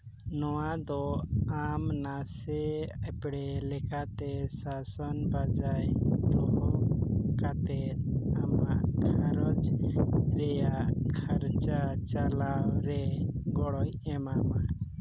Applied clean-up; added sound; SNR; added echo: none; none; none; none.